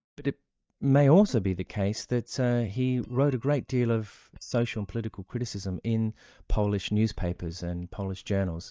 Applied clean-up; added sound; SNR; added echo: neural mask model DeepFilterNet 3.